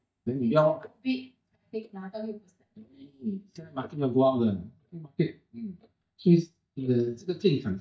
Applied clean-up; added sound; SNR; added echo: neural mask model DeepFilterNet 3.